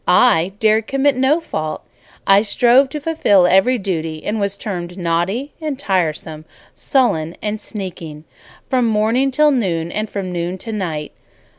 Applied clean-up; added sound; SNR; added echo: none; none; none; none.